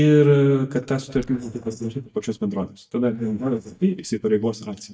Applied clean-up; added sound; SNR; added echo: neural mask model DeepFilterNet 3.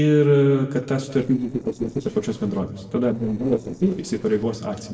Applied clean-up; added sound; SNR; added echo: neural separator model SepFormer DNS4.